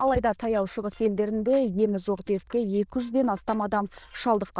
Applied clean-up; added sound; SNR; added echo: neural diffusion model UNIVERSE++.